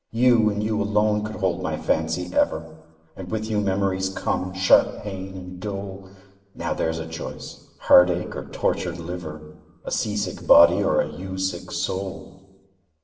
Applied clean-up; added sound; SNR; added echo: none; none; none; reverberation time 1.1 s.